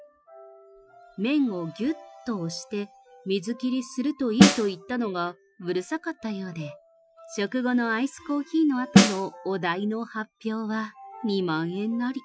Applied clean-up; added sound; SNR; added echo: classical method Wiener filter.